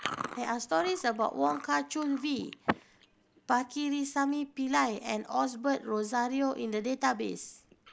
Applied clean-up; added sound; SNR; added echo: none; Chewing, mastication; 12 dB; none.